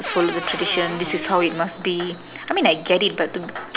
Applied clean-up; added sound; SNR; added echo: none; Cupboard open or close / Door; 8 dB; none.